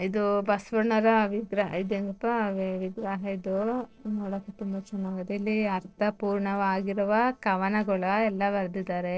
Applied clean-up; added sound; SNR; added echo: neural separator model SepFormer DNS4.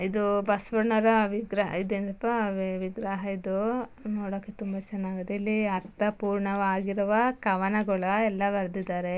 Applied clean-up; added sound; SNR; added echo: none; none; none; none.